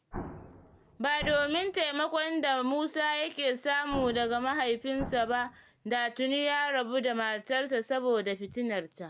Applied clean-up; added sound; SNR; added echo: none; Explosion; 13 dB; none.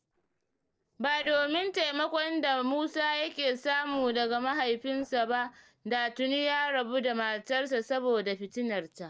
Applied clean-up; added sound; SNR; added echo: neural separator model SepFormer DNS4.